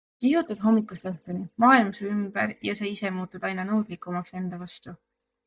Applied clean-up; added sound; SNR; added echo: neural mask model DeepFilterNet 3.